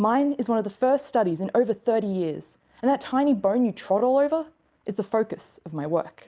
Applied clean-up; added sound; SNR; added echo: none; none; none; none.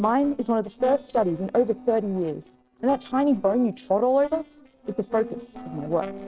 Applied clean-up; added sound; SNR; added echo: neural separator model SepFormer DNS4.